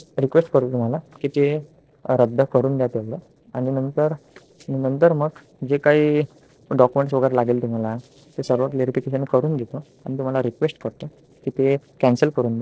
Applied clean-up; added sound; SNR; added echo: neural separator model SepFormer DNS4.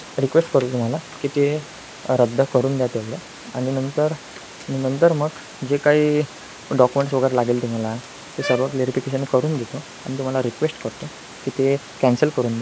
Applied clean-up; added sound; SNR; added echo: none; Water + Bowed string instrument; 17 dB; none.